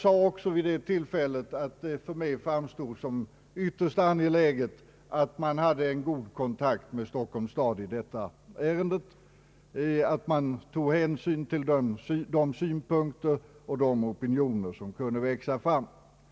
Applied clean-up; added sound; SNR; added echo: none; none; none; none.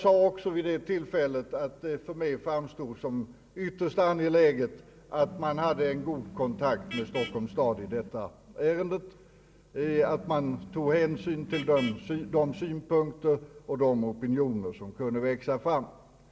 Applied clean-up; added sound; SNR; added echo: none; Vehicle horn, car horn, honking; 13 dB; reverberation time 1.0 s.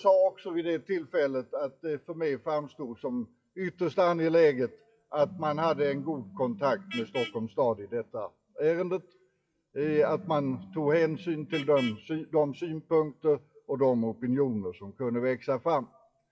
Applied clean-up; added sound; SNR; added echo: classical method WPE with log-MMSE.